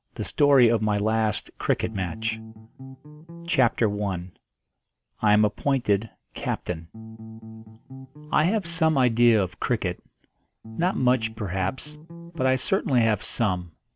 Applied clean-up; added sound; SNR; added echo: none; Bass guitar; 13 dB; none.